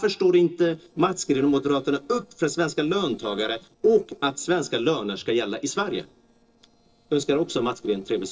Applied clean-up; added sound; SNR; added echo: neural separator model SepFormer DNS4.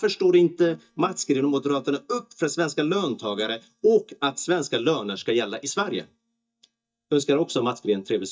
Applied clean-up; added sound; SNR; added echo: neural mask model DeepFilterNet 3.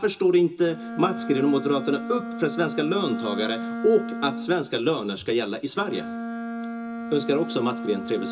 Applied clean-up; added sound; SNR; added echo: none; Bowed string instrument; 8 dB; reverberation time 0.2 s.